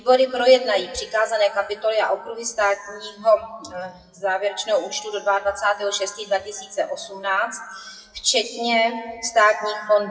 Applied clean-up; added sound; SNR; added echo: classical method WPE with log-MMSE.